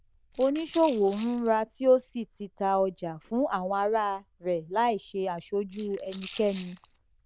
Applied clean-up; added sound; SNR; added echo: neural diffusion model UNIVERSE++.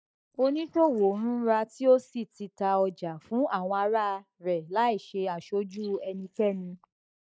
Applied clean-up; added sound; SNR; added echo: neural mask model Resemble Enhance denoiser.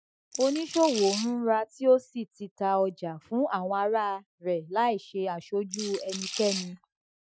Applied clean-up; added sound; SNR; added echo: classical method Wiener filter.